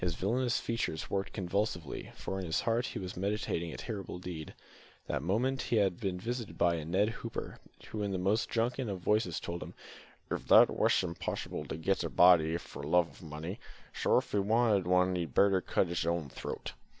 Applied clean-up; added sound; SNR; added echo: none; none; none; none.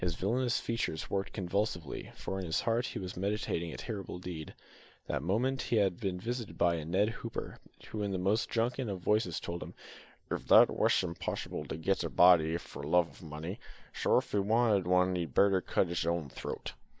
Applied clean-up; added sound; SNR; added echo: neural mask model Resemble Enhance denoiser.